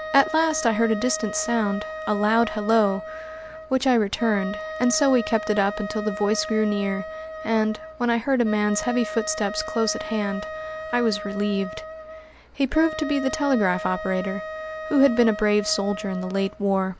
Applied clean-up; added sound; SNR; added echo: none; Wind instrument, woodwind instrument; 10 dB; none.